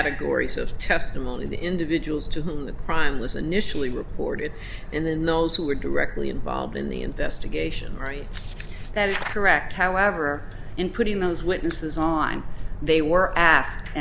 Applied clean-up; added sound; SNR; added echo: none; none; none; none.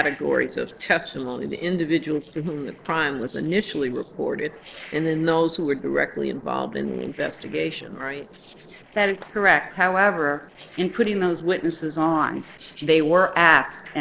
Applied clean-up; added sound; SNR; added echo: neural separator model SepFormer DNS4.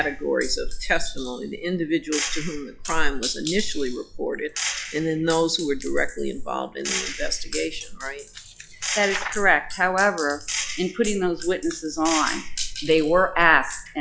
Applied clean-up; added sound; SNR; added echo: classical method log-MMSE.